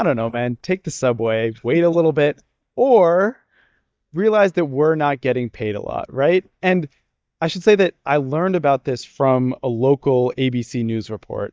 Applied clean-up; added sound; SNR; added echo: neural mask model DeepFilterNet 3.